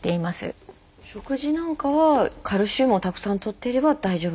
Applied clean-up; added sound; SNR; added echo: none; none; none; none.